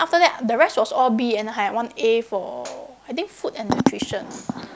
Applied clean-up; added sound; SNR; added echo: none; none; none; none.